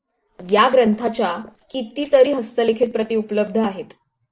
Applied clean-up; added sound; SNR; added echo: neural separator model SepFormer DNS4.